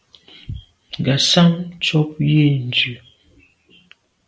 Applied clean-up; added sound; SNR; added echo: none; none; none; none.